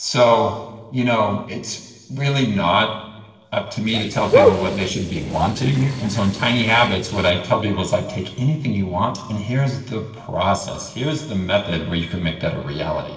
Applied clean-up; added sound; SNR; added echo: neural separator model SepFormer DNS4.